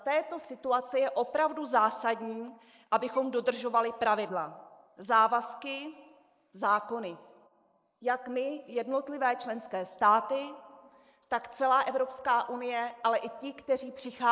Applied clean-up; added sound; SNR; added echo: neural mask model Resemble Enhance denoiser.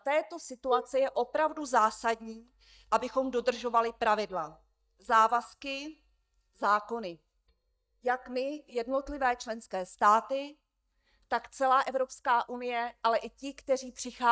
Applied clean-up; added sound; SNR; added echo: neural mask model DeepFilterNet 3.